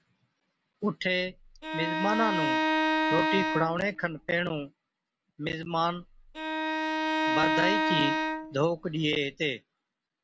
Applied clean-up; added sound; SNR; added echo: none; Bowed string instrument; -2 dB; none.